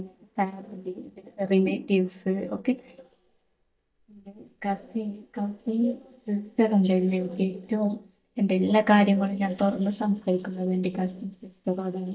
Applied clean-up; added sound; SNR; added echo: neural mask model DeepFilterNet 3.